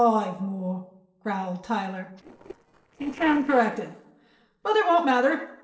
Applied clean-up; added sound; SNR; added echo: neural separator model SepFormer DNS4.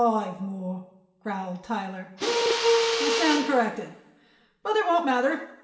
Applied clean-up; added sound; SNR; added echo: none; Mechanisms; -1 dB; reverberation time 0.8 s.